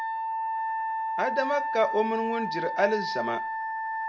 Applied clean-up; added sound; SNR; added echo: none; Wind instrument, woodwind instrument; 0 dB; reverberation time 0.2 s.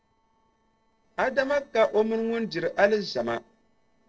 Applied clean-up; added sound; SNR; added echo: neural separator model SepFormer DNS4.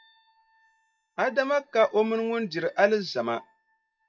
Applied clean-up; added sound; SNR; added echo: classical method WPE with log-MMSE.